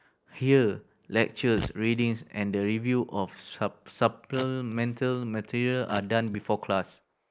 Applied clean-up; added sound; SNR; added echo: neural mask model Resemble Enhance denoiser.